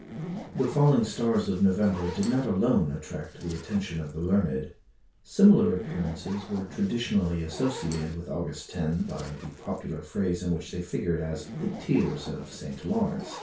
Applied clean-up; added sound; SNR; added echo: none; Zipper (clothing); 15 dB; reverberation time 0.2 s.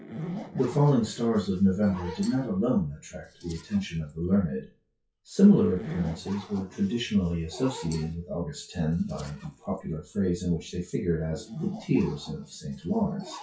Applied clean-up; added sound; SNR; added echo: classical method WPE with log-MMSE.